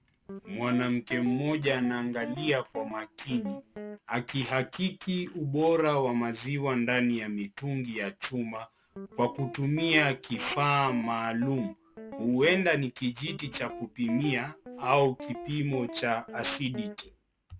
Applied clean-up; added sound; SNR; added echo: none; Guitar; 13 dB; none.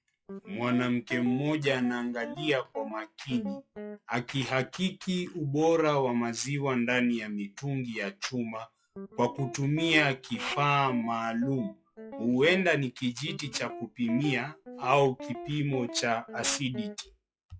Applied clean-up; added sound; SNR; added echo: classical method log-MMSE.